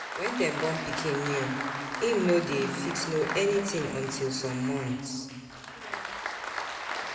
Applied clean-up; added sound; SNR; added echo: none; Applause; 6 dB; reverberation time 2.0 s.